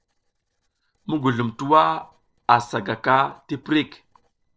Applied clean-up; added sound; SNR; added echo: neural separator model SepFormer DNS4.